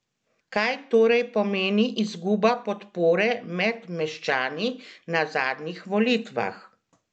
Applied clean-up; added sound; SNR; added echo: none; none; none; none.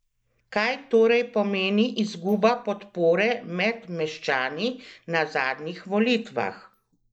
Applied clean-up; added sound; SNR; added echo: neural mask model Resemble Enhance denoiser.